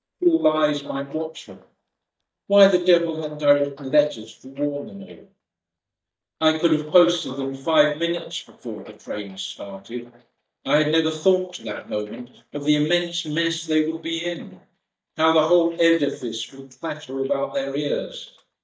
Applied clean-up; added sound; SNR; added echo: neural mask model DeepFilterNet 3.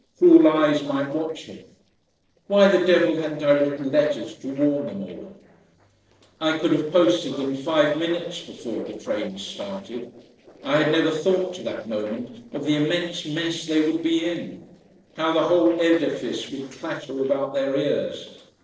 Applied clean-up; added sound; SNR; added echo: neural separator model SepFormer DNS4.